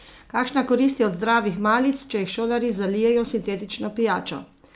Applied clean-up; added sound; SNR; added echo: none; none; none; none.